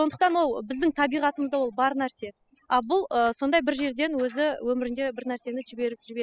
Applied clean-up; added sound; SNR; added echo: classical method spectral subtraction.